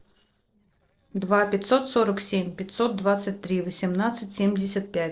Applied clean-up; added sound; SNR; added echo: neural separator model SepFormer DNS4.